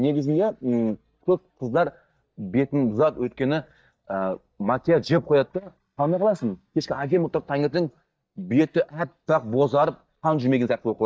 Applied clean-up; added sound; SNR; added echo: neural mask model DeepFilterNet 3.